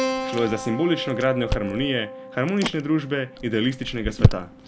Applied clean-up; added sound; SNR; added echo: none; Keyboard (musical) + Chewing, mastication; 2 dB; none.